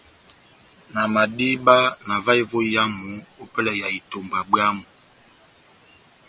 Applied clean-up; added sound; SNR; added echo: none; none; none; none.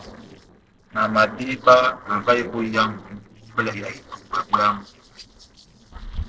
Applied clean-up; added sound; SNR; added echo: neural separator model SepFormer DNS4.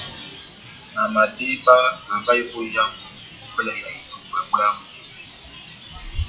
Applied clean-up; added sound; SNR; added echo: classical method WPE with log-MMSE.